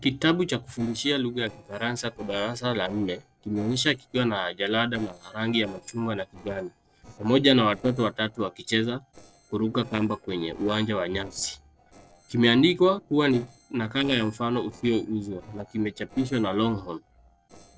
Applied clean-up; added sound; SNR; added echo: neural separator model SepFormer DNS4.